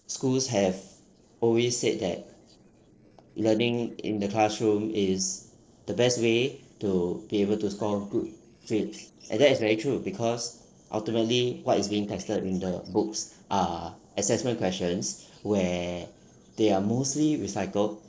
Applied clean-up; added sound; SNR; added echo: neural separator model SepFormer DNS4.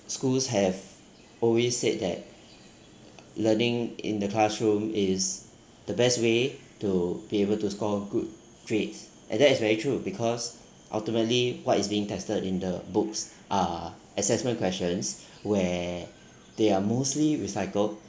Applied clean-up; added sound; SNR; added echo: none; none; none; none.